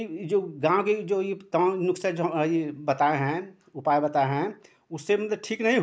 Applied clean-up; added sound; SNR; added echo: none; none; none; none.